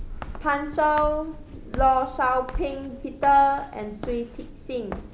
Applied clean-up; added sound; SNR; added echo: none; Walk, footsteps; 11 dB; none.